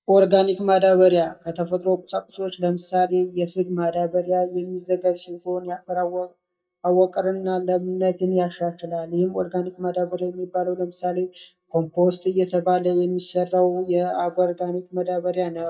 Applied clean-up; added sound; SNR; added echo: neural mask model DeepFilterNet 3.